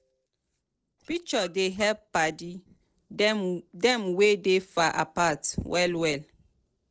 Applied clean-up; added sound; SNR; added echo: neural separator model SepFormer DNS4.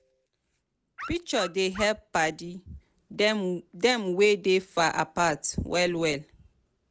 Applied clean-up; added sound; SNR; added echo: none; Dog; 14 dB; none.